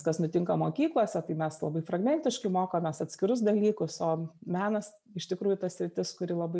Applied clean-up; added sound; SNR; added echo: none; none; none; none.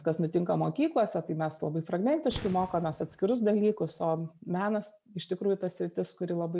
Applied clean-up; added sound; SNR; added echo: none; Fireworks; 16 dB; none.